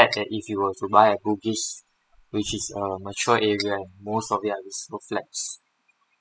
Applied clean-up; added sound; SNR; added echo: classical method spectral subtraction.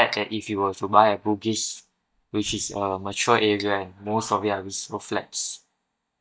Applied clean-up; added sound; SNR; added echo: neural mask model DeepFilterNet 3.